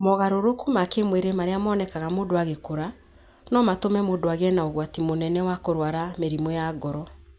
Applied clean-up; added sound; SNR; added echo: none; none; none; none.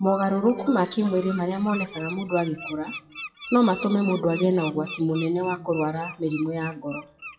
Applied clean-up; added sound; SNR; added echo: classical method WPE with log-MMSE.